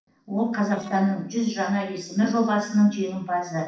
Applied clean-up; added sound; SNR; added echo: neural separator model SepFormer DNS4.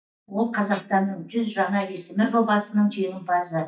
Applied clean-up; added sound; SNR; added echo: neural mask model DeepFilterNet 3.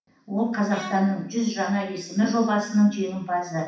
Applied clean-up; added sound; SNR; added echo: none; Bowed string instrument; 14 dB; reverberation time 0.6 s.